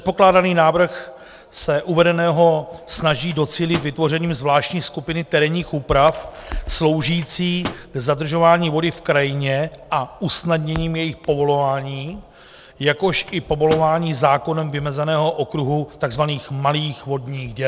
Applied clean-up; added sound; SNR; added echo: none; Microwave oven + Crackle; 18 dB; none.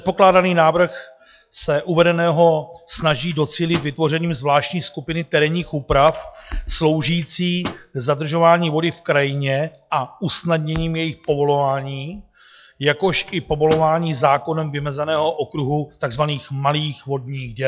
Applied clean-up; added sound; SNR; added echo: classical method log-MMSE.